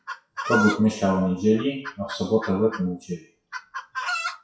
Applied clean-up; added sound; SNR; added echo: classical method WPE with log-MMSE.